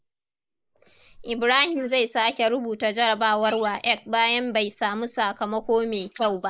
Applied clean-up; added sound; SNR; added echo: neural mask model Resemble Enhance denoiser.